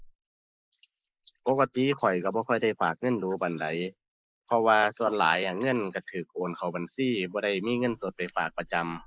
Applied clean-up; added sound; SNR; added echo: neural mask model Resemble Enhance denoiser.